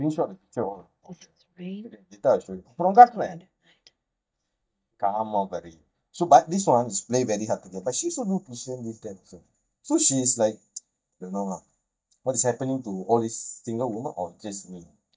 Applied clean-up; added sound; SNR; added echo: neural mask model DeepFilterNet 3.